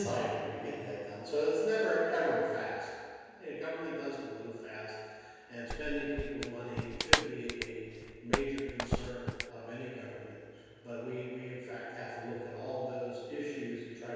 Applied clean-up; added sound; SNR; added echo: none; Clapping; -1 dB; reverberation time 1.9 s.